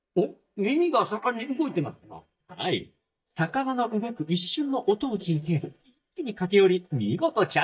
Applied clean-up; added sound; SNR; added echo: neural mask model DeepFilterNet 3.